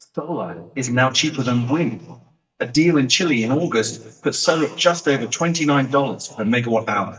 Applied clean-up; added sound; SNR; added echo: neural mask model DeepFilterNet 3.